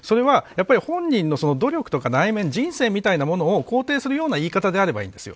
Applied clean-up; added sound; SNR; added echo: none; none; none; none.